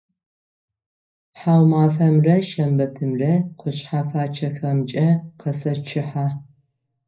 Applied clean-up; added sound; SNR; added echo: none; none; none; reverberation time 0.5 s.